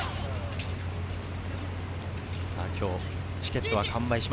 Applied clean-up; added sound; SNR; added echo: none; none; none; none.